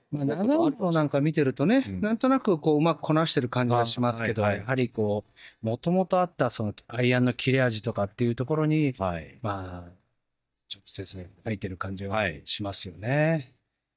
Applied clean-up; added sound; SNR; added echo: neural mask model DeepFilterNet 3.